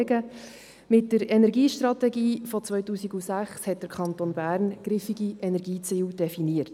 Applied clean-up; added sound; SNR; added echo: none; none; none; none.